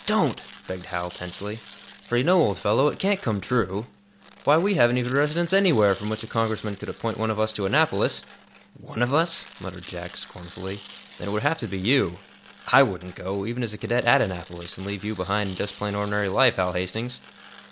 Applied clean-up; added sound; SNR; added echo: none; Tearing; 20 dB; none.